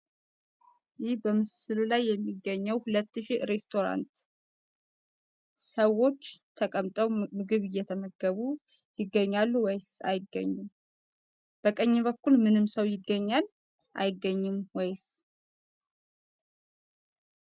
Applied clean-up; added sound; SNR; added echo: none; none; none; none.